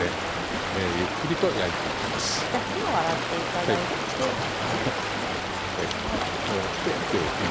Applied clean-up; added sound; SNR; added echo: none; Stream; -1 dB; none.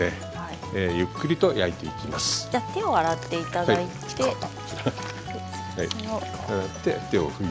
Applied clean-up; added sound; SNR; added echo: none; none; none; none.